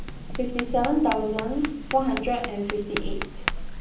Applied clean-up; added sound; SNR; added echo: none; Tap; 4 dB; reverberation time 0.6 s.